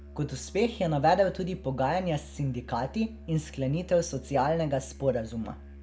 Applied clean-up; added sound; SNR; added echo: none; Musical instrument; 17 dB; none.